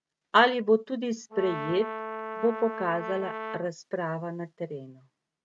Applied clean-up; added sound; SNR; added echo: neural mask model RNNoise.